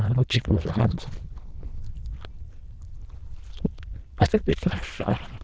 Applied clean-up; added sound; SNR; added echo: neural diffusion model UNIVERSE++.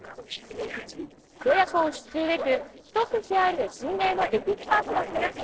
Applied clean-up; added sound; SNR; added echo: neural separator model SepFormer DNS4.